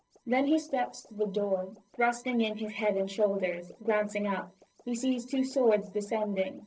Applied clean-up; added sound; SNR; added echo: neural separator model SepFormer DNS4.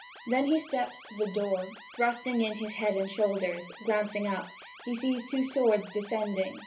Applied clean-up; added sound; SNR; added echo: none; Alarm; 17 dB; reverberation time 0.3 s.